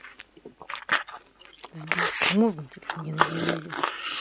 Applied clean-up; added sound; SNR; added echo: none; Chewing, mastication; -2 dB; none.